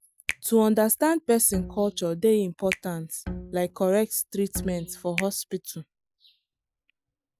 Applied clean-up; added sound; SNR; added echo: none; Finger snapping + Bowed string instrument; 13 dB; none.